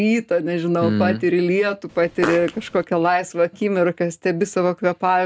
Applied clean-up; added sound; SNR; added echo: none; Fart; 10 dB; none.